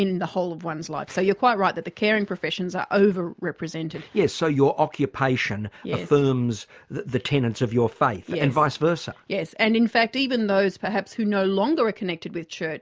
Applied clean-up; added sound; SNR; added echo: none; none; none; none.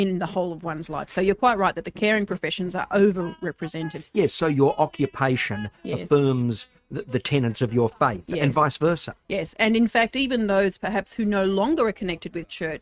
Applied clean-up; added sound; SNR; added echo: neural mask model RNNoise.